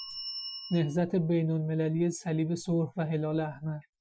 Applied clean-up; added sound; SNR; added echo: classical method Wiener filter.